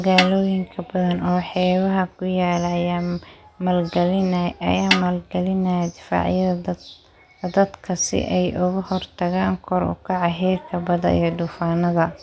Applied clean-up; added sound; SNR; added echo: none; Snare drum; 4 dB; none.